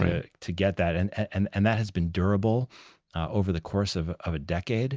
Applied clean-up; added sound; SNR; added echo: none; none; none; none.